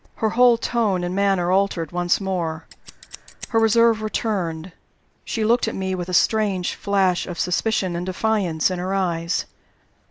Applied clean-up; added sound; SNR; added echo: none; Scissors; 18 dB; none.